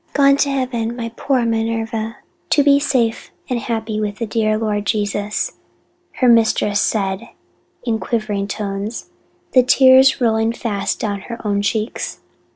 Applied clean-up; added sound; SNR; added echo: none; none; none; none.